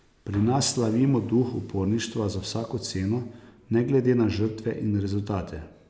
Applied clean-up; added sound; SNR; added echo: none; none; none; none.